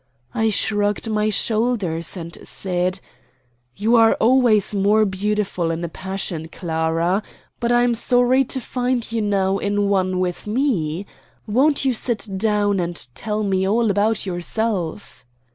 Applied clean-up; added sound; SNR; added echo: none; none; none; none.